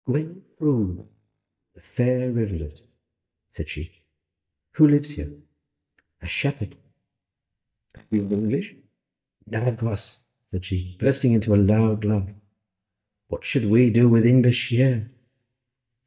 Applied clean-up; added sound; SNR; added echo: neural mask model DeepFilterNet 3.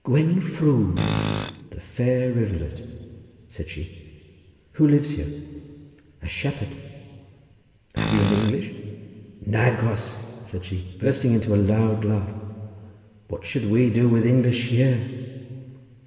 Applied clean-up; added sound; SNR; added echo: none; Tools; 4 dB; reverberation time 2.5 s.